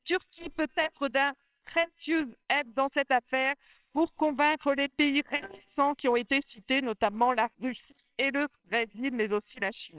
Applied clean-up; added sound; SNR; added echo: neural separator model SepFormer WHAMR!.